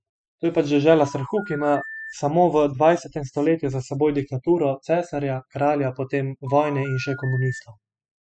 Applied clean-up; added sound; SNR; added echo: classical method spectral subtraction.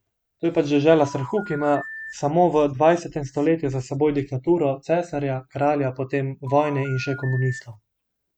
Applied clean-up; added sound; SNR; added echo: none; Telephone; 14 dB; none.